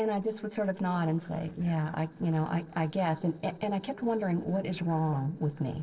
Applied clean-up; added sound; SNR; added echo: neural separator model SepFormer DNS4.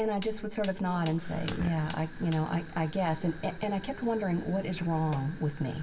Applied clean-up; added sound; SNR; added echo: none; Fire; 16 dB; reverberation time 1.9 s.